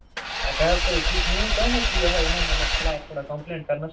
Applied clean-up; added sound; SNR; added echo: none; Engine / Vehicle; -5 dB; reverberation time 0.2 s.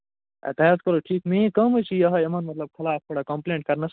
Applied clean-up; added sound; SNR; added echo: none; none; none; none.